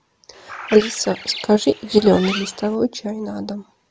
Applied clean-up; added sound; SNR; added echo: none; Bird; 12 dB; none.